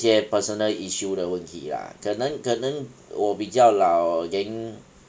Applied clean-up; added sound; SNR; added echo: none; none; none; none.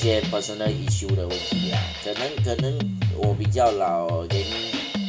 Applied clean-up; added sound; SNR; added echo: none; Drum kit; -2 dB; none.